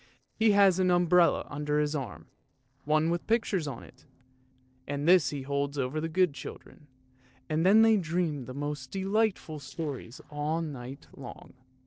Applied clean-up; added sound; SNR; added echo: neural separator model SepFormer DNS4.